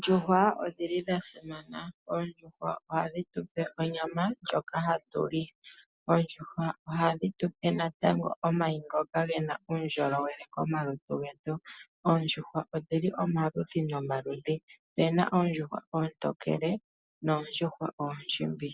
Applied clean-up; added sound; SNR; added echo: none; none; none; none.